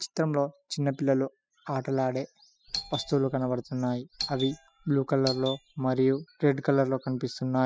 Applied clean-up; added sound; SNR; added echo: classical method spectral subtraction.